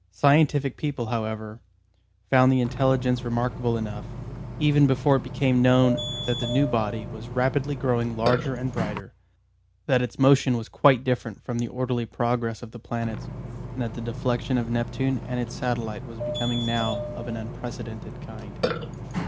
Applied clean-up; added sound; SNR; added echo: none; Burping, eructation; 9 dB; none.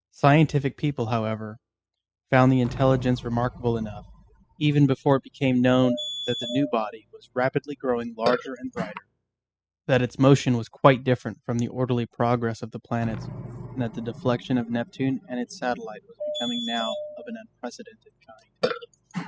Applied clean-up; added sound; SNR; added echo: classical method spectral subtraction.